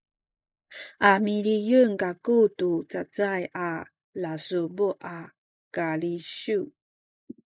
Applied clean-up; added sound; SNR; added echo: neural mask model Resemble Enhance denoiser.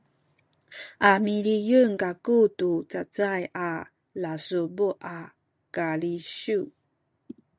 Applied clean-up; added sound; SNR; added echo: none; none; none; none.